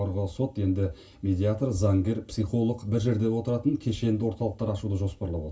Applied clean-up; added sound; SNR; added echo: none; none; none; reverberation time 0.2 s.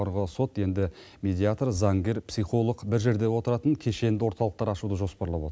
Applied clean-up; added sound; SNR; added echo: none; none; none; none.